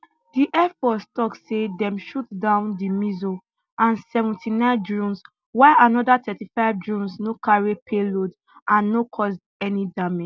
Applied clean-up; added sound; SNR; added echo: none; none; none; none.